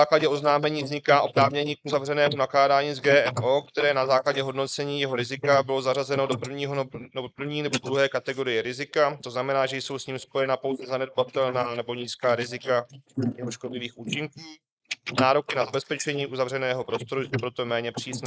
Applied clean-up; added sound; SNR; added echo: neural mask model Resemble Enhance denoiser.